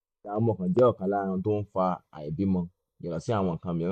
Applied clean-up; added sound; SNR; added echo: neural mask model Resemble Enhance denoiser.